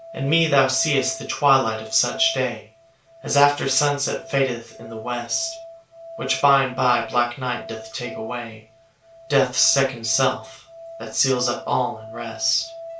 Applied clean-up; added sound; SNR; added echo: none; Musical instrument; 16 dB; reverberation time 0.3 s.